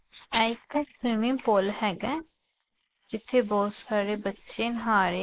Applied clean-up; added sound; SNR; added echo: neural mask model Resemble Enhance denoiser.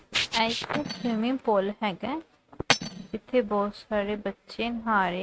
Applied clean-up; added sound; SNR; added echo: neural mask model RNNoise.